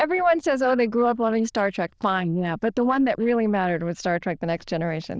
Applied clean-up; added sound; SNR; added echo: neural diffusion model UNIVERSE++.